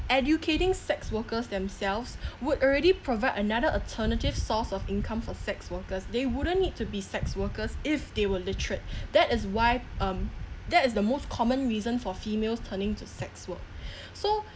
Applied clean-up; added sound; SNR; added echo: none; none; none; none.